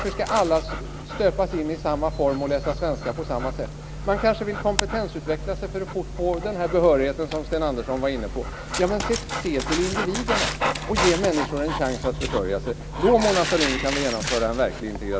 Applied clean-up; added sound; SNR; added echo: none; Dog; 6 dB; none.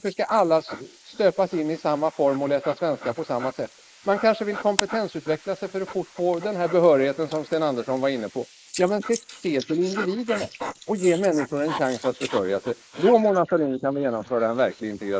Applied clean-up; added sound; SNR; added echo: neural mask model Resemble Enhance denoiser.